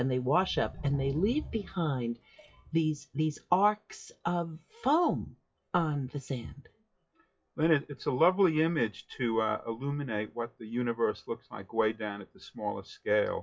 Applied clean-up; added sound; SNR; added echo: classical method WPE with log-MMSE.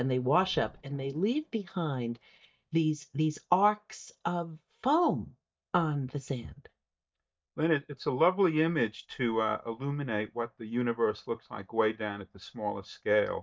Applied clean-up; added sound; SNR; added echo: neural mask model DeepFilterNet 3.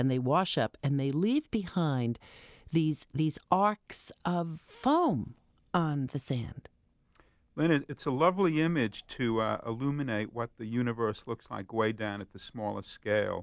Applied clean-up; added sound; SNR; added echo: none; none; none; none.